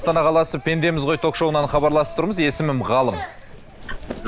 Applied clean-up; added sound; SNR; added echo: none; Wind; 15 dB; none.